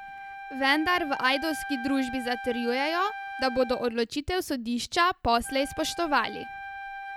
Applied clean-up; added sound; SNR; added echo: none; Wind instrument, woodwind instrument; 11 dB; none.